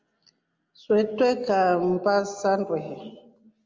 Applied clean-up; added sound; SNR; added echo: none; none; none; none.